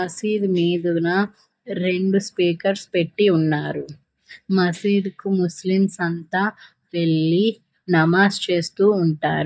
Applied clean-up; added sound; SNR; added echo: neural mask model DeepFilterNet 3.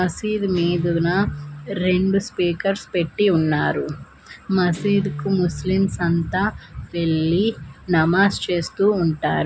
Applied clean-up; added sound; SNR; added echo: none; Guitar; 14 dB; none.